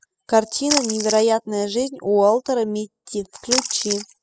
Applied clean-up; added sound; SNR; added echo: classical method spectral subtraction.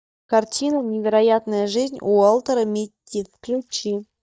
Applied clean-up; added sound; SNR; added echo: neural mask model DeepFilterNet 3.